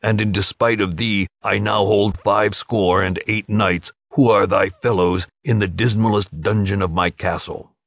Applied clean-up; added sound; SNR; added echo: none; none; none; none.